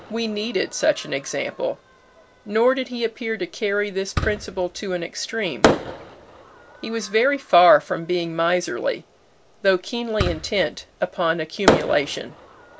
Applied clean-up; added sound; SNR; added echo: none; Fireworks; 6 dB; none.